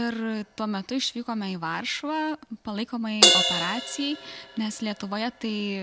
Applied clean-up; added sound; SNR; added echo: none; Crash cymbal; -1 dB; none.